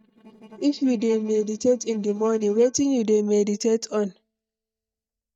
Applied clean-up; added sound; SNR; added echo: neural mask model DeepFilterNet 3.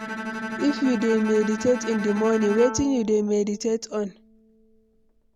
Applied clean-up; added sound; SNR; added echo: none; Bowed string instrument; 10 dB; none.